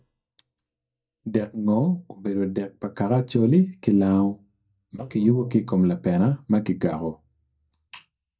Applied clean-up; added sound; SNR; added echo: neural mask model DeepFilterNet 3.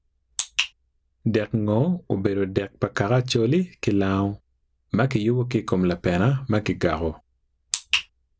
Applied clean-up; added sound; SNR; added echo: none; none; none; none.